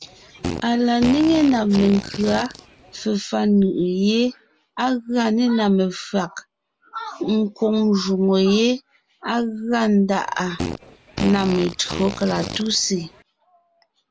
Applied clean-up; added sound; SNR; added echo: none; Fart; 11 dB; none.